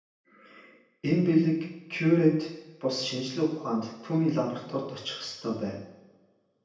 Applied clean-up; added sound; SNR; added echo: none; none; none; reverberation time 0.9 s.